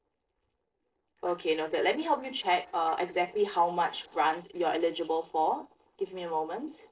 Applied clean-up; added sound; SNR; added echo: neural separator model SepFormer DNS4.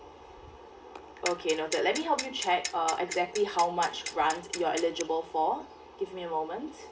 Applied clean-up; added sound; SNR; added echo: none; Clock; 9 dB; reverberation time 0.4 s.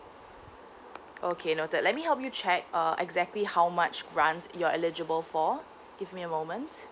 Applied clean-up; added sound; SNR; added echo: none; none; none; none.